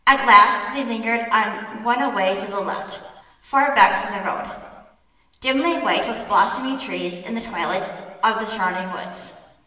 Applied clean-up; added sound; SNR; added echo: none; none; none; reverberation time 1.3 s.